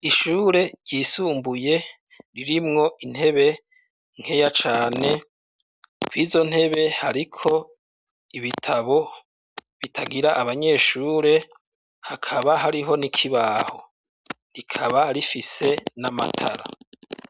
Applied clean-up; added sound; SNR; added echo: none; none; none; none.